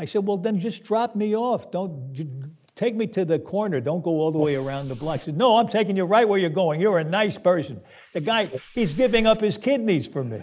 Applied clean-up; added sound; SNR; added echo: neural mask model Resemble Enhance denoiser.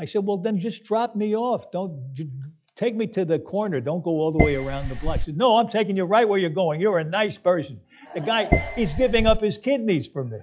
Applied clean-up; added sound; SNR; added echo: classical method log-MMSE.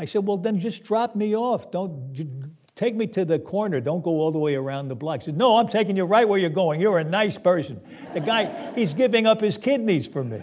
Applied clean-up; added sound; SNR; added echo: none; none; none; none.